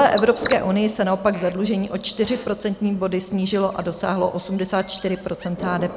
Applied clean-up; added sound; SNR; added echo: none; Thunder + Bird vocalization, bird call, bird song; 13 dB; none.